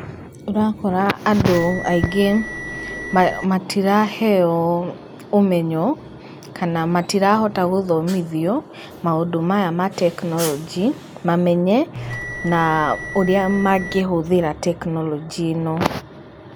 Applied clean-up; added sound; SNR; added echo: none; Bell; 10 dB; none.